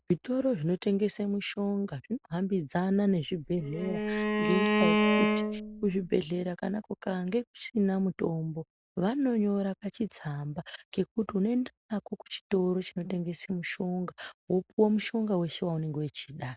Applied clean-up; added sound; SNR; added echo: none; Bowed string instrument; -2 dB; none.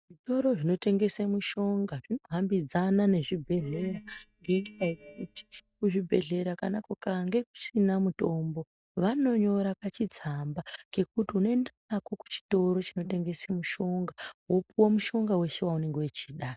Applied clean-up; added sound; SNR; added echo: neural mask model DeepFilterNet 3.